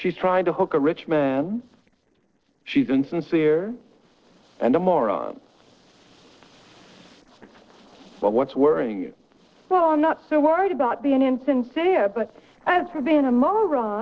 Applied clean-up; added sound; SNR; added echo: neural separator model SepFormer DNS4.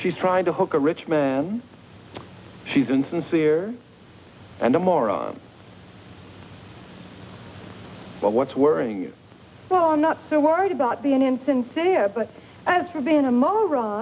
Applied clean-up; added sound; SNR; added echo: none; none; none; none.